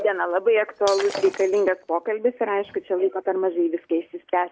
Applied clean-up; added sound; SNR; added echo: none; Shatter; 13 dB; none.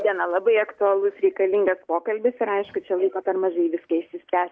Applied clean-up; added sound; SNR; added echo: none; none; none; none.